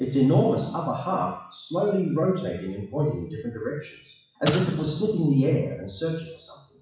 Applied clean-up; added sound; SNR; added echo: classical method WPE with log-MMSE.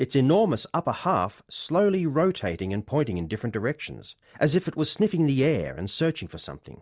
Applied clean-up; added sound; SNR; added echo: none; none; none; none.